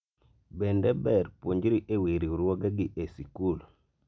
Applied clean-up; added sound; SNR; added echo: none; none; none; none.